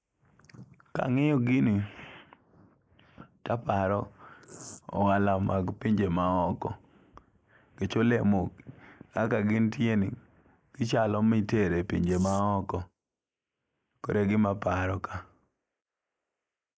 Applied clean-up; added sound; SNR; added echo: neural mask model Resemble Enhance denoiser.